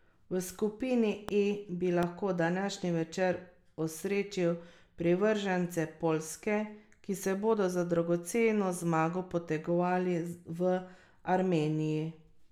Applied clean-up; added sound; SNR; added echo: none; none; none; none.